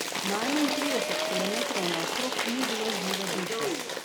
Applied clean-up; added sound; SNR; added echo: none; Applause / Crowd / Cheering; -3 dB; none.